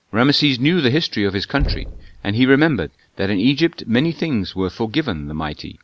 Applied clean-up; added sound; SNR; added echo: none; Knock; 12 dB; none.